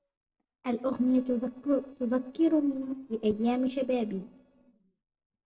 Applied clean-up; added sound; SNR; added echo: neural separator model SepFormer DNS4.